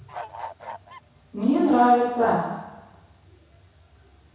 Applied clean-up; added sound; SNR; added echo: none; Bird / Fowl; 12 dB; reverberation time 1.1 s.